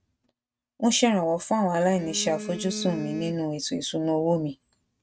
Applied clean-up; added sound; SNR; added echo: neural mask model RNNoise.